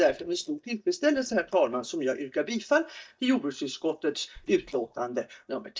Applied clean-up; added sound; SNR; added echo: neural mask model DeepFilterNet 3.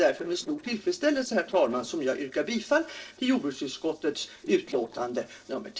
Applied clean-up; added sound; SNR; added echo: neural separator model SepFormer DNS4.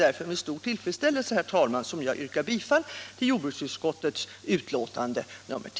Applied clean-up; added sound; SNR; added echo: none; none; none; none.